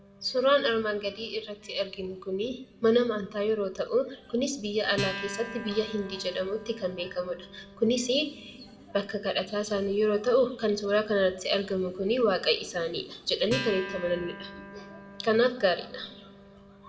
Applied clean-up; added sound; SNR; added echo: none; Acoustic guitar; 16 dB; reverberation time 1.1 s.